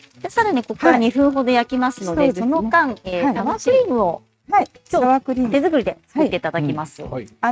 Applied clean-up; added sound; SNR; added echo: neural mask model RNNoise.